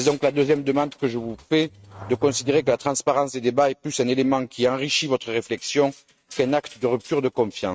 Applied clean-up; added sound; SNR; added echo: neural mask model RNNoise.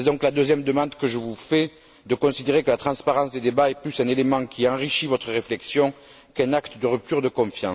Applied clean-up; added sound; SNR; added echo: none; none; none; none.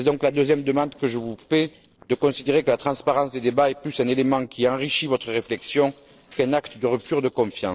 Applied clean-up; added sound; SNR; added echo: neural separator model SepFormer DNS4.